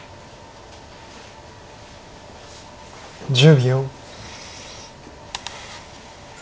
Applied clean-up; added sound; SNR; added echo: none; none; none; none.